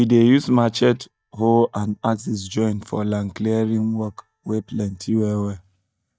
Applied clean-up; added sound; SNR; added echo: neural mask model DeepFilterNet 3.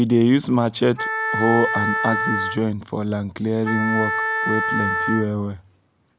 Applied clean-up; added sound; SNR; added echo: none; Wind instrument, woodwind instrument; 3 dB; none.